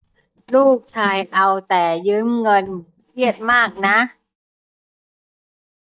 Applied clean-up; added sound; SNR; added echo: neural mask model DeepFilterNet 3.